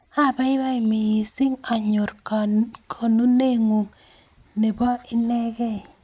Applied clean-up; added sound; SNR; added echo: none; none; none; none.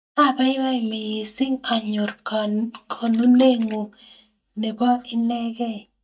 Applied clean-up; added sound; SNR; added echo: neural mask model DeepFilterNet 3.